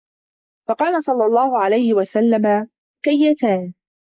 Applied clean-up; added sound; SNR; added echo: neural mask model Resemble Enhance denoiser.